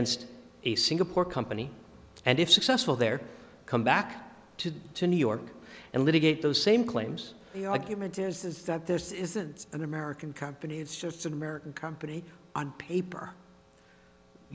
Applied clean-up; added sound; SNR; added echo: none; none; none; none.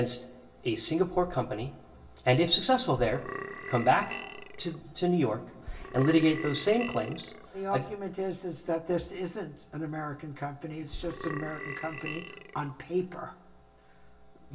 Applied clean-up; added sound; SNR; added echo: none; Burping, eructation; 10 dB; reverberation time 0.2 s.